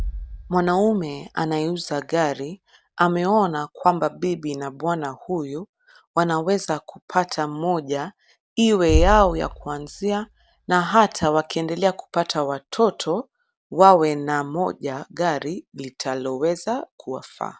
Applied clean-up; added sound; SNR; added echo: none; Bass drum; 12 dB; none.